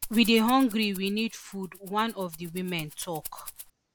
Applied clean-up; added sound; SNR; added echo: none; Rattle (instrument); 16 dB; none.